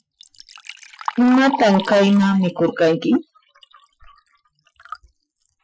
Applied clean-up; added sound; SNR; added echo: classical method Wiener filter.